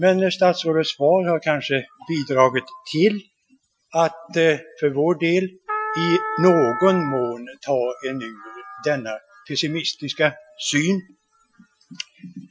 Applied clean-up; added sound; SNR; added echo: classical method Wiener filter.